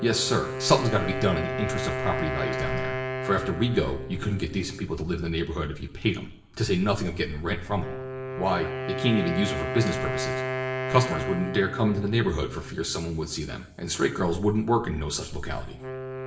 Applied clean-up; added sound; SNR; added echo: none; Wind instrument, woodwind instrument; 6 dB; reverberation time 1.0 s.